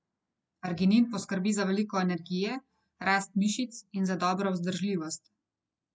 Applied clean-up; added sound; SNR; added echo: none; none; none; none.